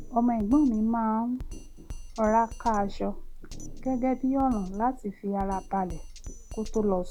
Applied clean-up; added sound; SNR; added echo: none; Drum kit; 11 dB; none.